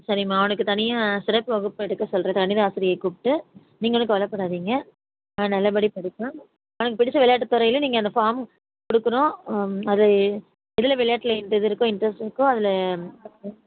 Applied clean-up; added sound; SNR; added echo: none; none; none; none.